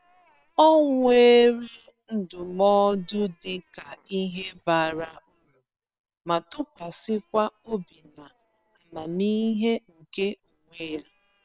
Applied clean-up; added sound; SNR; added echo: neural separator model SepFormer WHAM!.